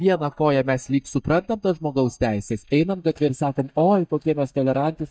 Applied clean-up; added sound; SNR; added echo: neural mask model DeepFilterNet 3.